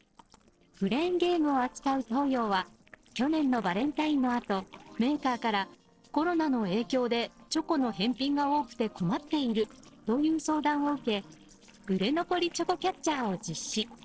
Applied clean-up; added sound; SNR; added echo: neural separator model SepFormer DNS4.